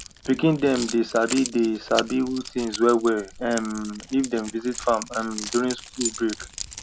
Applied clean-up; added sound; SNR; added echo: none; Keys jangling; 12 dB; none.